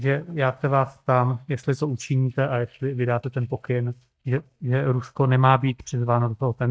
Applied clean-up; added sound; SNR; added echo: neural mask model DeepFilterNet 3.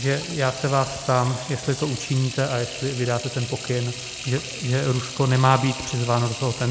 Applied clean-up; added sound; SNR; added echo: none; Sink (filling or washing) / Water tap, faucet; 11 dB; none.